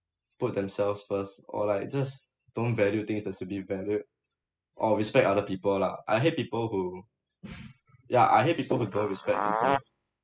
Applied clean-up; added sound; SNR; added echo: classical method spectral subtraction.